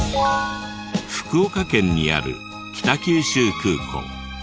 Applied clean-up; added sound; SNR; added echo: none; none; none; none.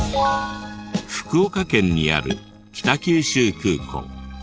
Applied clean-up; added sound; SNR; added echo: neural separator model SepFormer DNS4.